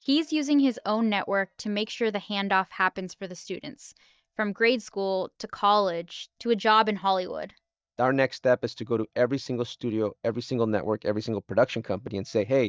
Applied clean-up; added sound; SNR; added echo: neural mask model DeepFilterNet 3.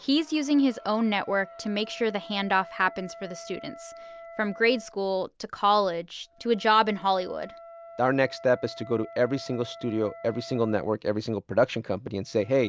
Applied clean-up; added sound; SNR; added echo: none; Wind instrument, woodwind instrument; 19 dB; none.